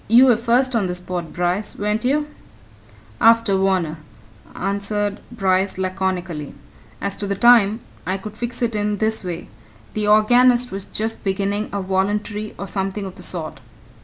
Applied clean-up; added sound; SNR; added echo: none; none; none; none.